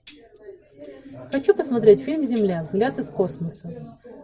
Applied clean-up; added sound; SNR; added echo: none; Tambourine; 16 dB; none.